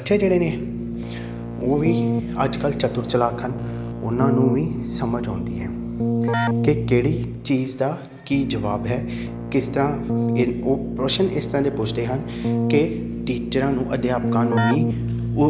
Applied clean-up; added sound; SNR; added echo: none; Keyboard (musical); 2 dB; none.